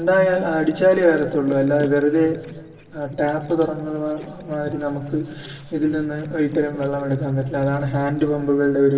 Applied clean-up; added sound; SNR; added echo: neural separator model SepFormer DNS4.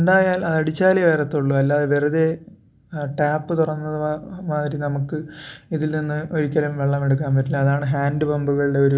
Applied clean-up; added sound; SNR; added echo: none; none; none; none.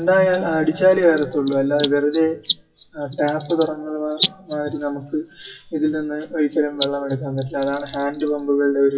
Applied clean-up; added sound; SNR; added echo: classical method WPE with log-MMSE.